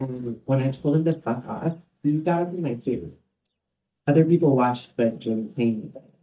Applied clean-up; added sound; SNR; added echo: neural mask model DeepFilterNet 3.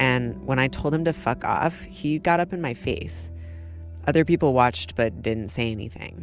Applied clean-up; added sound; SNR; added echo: none; none; none; none.